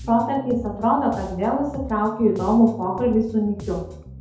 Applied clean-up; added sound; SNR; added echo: none; Bass guitar; 15 dB; reverberation time 2.1 s.